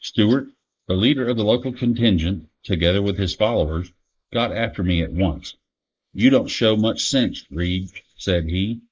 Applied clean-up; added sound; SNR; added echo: neural mask model Resemble Enhance denoiser.